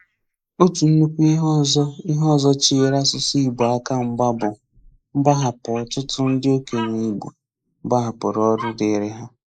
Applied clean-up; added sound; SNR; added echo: neural mask model Resemble Enhance denoiser.